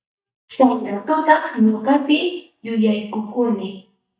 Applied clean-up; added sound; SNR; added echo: neural mask model DeepFilterNet 3.